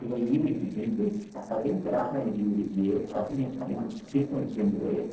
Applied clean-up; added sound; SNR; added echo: neural separator model SepFormer DNS4.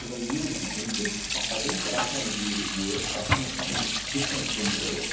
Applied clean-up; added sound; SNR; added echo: none; Sink (filling or washing) / Water tap, faucet; -3 dB; reverberation time 1.2 s.